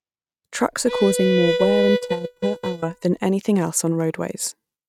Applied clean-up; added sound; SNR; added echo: neural mask model RNNoise.